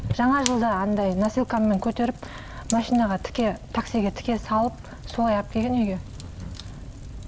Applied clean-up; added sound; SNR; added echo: none; Fire; 11 dB; none.